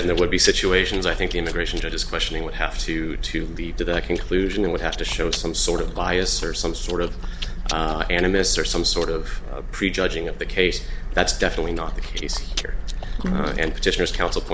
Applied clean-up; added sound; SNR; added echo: none; Chewing, mastication; 12 dB; none.